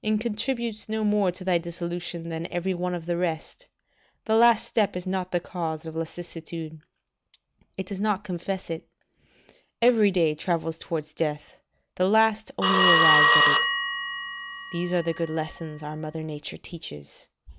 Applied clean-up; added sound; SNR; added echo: none; Telephone; -4 dB; none.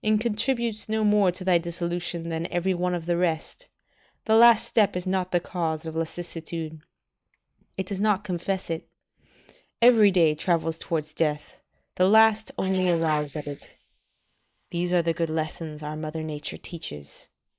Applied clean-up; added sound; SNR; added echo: neural mask model Resemble Enhance denoiser.